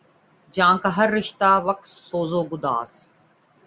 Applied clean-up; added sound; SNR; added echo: none; none; none; none.